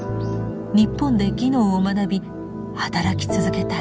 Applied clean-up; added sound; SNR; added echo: none; none; none; none.